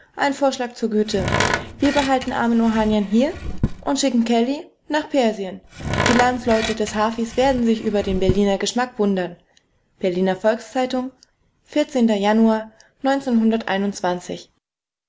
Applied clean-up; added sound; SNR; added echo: none; Tools; 5 dB; none.